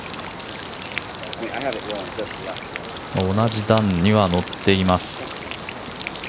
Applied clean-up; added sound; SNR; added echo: none; Rain; 10 dB; none.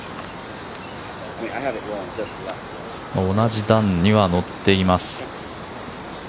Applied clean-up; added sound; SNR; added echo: none; none; none; none.